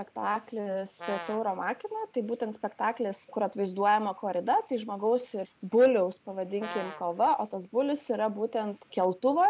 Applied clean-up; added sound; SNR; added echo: none; Brass instrument; 13 dB; none.